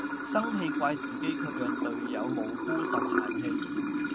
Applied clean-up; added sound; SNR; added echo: none; Sink (filling or washing) / Water; -4 dB; none.